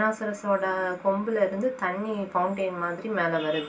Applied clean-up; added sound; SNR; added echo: none; none; none; reverberation time 0.2 s.